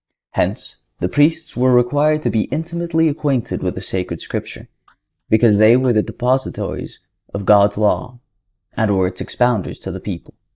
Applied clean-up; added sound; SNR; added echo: neural mask model DeepFilterNet 3.